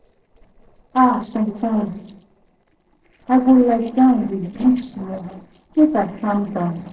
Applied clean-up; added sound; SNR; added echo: neural separator model SepFormer DNS4.